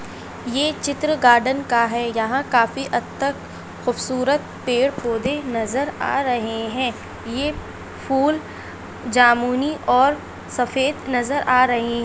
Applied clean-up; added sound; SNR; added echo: none; none; none; none.